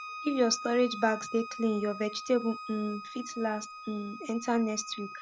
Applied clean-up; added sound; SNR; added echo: none; Bowed string instrument; 12 dB; none.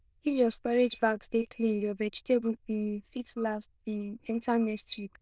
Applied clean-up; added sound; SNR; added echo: neural diffusion model UNIVERSE++.